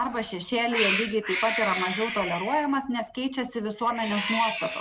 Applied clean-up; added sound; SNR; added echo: none; Cat; 4 dB; none.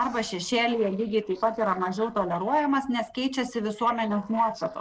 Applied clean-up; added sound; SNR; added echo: neural separator model SepFormer DNS4.